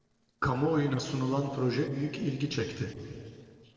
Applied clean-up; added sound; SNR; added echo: neural separator model SepFormer DNS4.